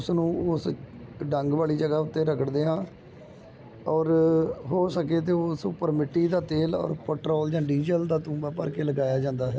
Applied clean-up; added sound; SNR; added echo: none; none; none; none.